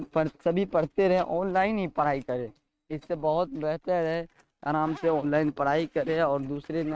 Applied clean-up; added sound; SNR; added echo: neural mask model RNNoise.